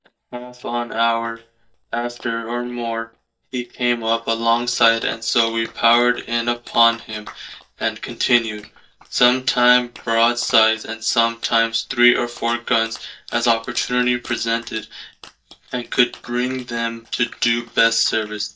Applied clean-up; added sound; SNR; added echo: neural mask model DeepFilterNet 3.